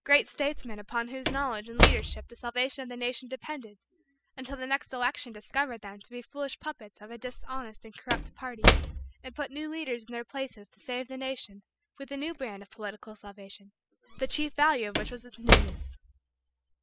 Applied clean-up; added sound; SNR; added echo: classical method spectral subtraction.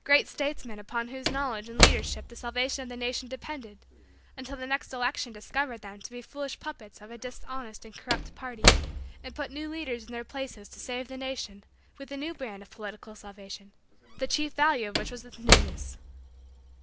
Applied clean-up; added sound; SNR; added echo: none; Slam / Wood; -2 dB; none.